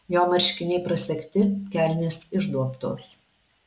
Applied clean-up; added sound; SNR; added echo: none; none; none; none.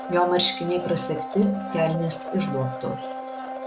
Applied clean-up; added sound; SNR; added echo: none; Domestic sounds, home sounds; 11 dB; none.